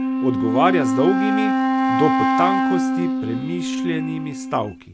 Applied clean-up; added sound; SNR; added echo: none; Wind instrument, woodwind instrument; -3 dB; none.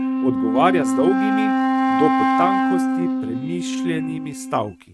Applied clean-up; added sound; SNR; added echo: neural mask model RNNoise.